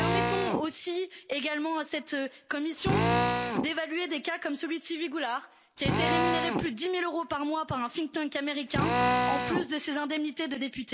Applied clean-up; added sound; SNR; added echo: none; Drill; 0 dB; none.